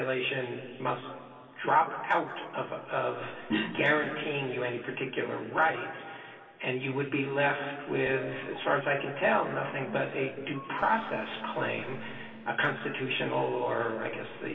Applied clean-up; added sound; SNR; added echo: none; Electric guitar; 16 dB; reverberation time 2.8 s.